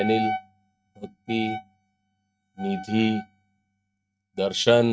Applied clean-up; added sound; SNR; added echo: neural mask model RNNoise.